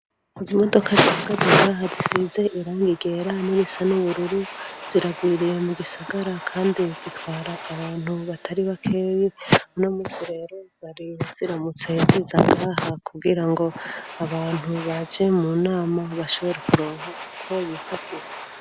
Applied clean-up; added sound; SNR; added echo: none; Domestic sounds, home sounds; 16 dB; none.